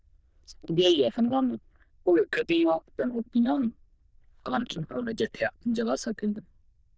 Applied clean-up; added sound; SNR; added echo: neural diffusion model UNIVERSE++.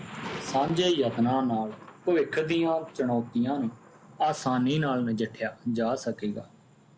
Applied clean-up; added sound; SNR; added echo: none; Thunder; 18 dB; none.